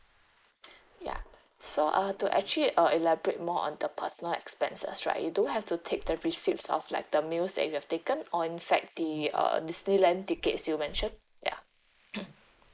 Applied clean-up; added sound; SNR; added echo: neural mask model Resemble Enhance denoiser.